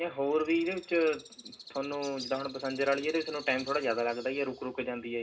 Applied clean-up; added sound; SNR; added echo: none; Bird; 18 dB; reverberation time 0.2 s.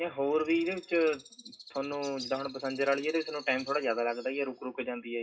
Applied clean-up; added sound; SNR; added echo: classical method WPE with log-MMSE.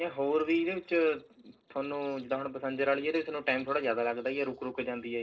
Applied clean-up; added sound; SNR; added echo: neural separator model SepFormer DNS4.